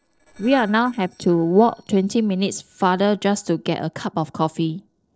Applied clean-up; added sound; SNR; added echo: neural separator model SepFormer DNS4.